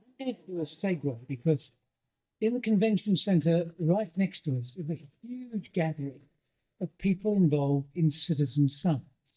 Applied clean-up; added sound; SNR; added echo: neural mask model DeepFilterNet 3.